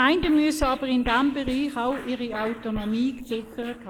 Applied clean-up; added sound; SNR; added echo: neural mask model Resemble Enhance denoiser.